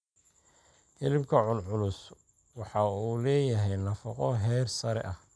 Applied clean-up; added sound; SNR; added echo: none; none; none; none.